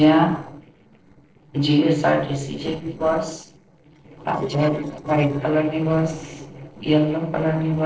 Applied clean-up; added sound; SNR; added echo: neural separator model SepFormer DNS4.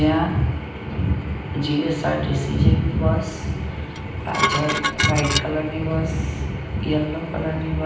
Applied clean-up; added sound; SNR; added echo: none; Dishes, pots, and pans; 3 dB; reverberation time 0.9 s.